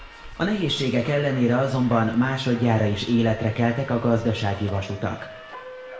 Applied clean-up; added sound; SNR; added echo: none; Subway, metro, underground; 18 dB; reverberation time 0.6 s.